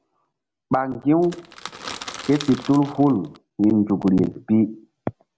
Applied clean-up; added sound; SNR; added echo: none; Crackle / Crushing; 15 dB; none.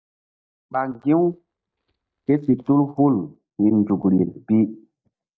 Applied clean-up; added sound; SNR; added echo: neural mask model DeepFilterNet 3.